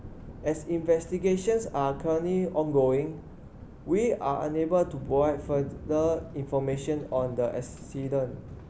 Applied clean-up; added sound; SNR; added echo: none; Thunder; 15 dB; none.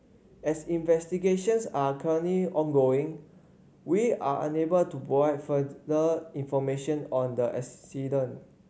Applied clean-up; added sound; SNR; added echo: none; none; none; none.